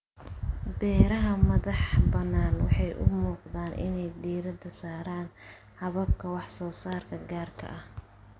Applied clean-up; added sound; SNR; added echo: none; none; none; none.